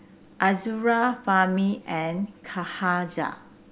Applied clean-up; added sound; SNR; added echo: none; none; none; none.